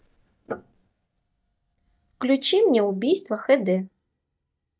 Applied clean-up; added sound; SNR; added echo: neural mask model DeepFilterNet 3.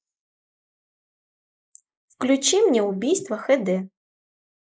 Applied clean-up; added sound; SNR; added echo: neural mask model Resemble Enhance denoiser.